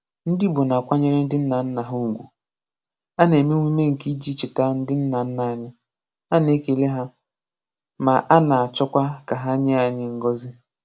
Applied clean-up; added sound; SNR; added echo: none; none; none; none.